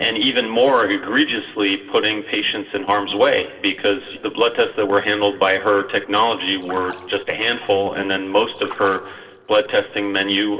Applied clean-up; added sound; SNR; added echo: neural separator model SepFormer DNS4.